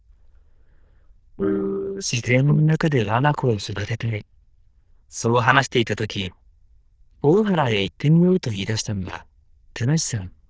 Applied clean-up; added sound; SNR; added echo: neural diffusion model UNIVERSE++.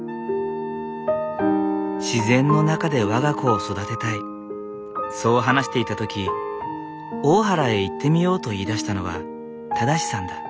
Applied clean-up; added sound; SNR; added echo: none; Wind instrument, woodwind instrument; 16 dB; none.